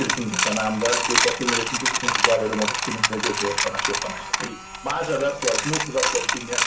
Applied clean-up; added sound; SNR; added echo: none; Coin (dropping); -2 dB; reverberation time 0.3 s.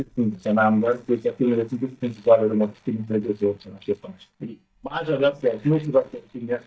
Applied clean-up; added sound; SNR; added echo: neural mask model DeepFilterNet 3.